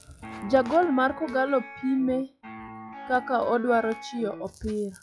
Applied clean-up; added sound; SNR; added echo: classical method log-MMSE.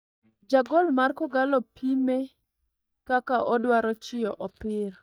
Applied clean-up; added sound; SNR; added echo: neural mask model DeepFilterNet 3.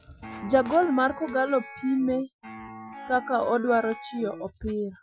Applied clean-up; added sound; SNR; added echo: classical method Wiener filter.